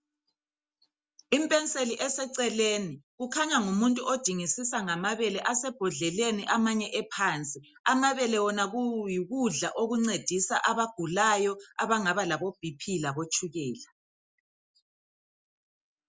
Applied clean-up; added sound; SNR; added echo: none; none; none; none.